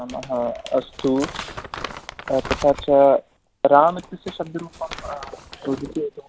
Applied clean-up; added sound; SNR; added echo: none; Crumpling, crinkling; 14 dB; none.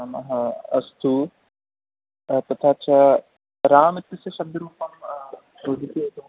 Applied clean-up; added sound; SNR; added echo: none; none; none; none.